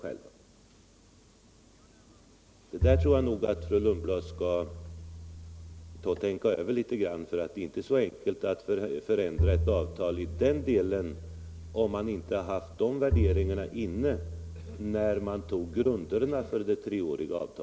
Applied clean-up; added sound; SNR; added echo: none; Bowed string instrument; 3 dB; none.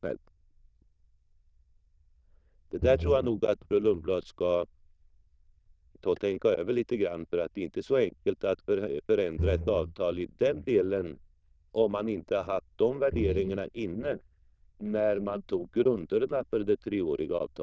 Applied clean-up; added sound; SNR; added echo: neural diffusion model UNIVERSE++.